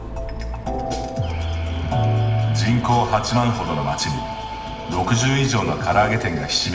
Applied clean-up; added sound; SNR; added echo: none; Alarm / Car; 14 dB; reverberation time 1.0 s.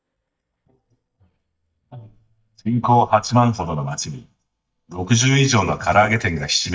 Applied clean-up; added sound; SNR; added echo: neural mask model DeepFilterNet 3.